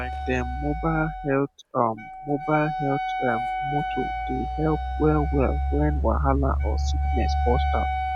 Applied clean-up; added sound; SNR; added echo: none; Wind instrument, woodwind instrument + Engine; 0 dB; none.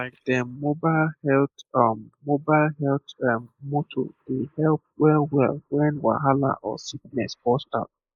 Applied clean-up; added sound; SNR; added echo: neural mask model Resemble Enhance denoiser.